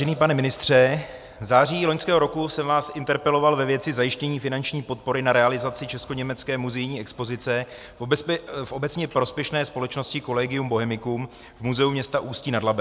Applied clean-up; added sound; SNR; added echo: none; none; none; none.